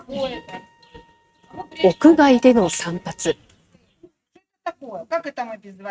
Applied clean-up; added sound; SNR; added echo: neural mask model RNNoise.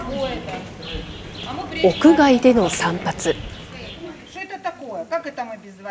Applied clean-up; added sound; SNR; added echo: none; none; none; none.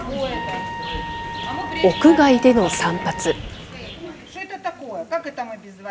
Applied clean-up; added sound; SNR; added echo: none; Trumpet; 10 dB; none.